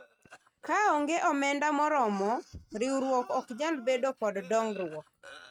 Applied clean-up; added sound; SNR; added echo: neural mask model RNNoise.